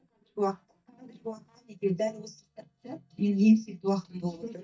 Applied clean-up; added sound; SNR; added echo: neural mask model DeepFilterNet 3.